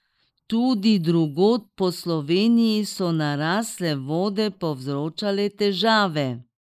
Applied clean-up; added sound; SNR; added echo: neural mask model Resemble Enhance denoiser.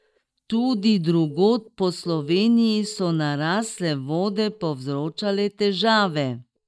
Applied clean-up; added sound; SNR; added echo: neural mask model DeepFilterNet 3.